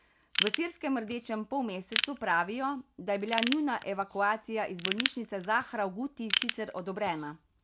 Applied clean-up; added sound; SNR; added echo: none; Ratchet, pawl / Tools; 1 dB; none.